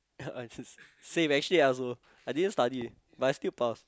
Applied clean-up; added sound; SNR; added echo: none; none; none; none.